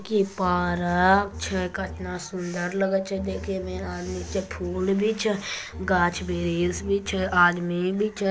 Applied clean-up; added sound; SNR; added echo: none; Bowed string instrument; 12 dB; none.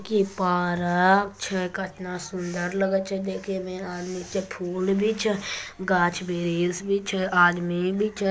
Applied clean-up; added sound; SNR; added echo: none; none; none; none.